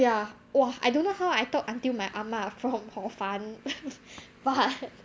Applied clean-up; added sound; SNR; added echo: none; none; none; none.